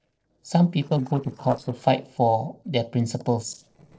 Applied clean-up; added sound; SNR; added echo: neural separator model SepFormer DNS4.